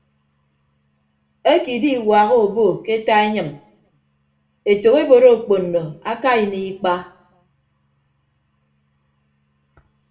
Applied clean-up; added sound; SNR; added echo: none; none; none; reverberation time 0.4 s.